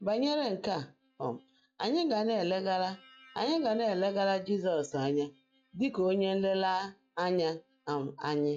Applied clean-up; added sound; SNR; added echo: classical method log-MMSE.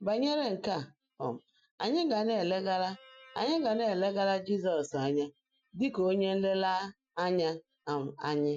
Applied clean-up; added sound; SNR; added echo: classical method Wiener filter.